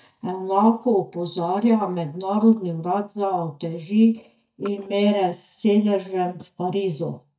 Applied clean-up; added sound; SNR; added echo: neural mask model DeepFilterNet 3.